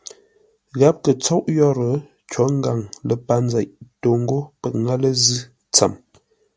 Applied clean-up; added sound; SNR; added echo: none; none; none; none.